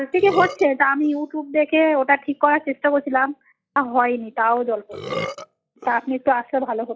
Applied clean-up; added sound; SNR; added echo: classical method log-MMSE.